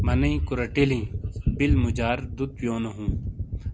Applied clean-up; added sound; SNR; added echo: none; Gunshot, gunfire; 0 dB; none.